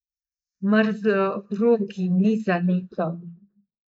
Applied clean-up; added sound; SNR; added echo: neural mask model Resemble Enhance denoiser.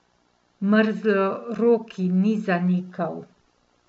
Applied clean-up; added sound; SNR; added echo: none; none; none; none.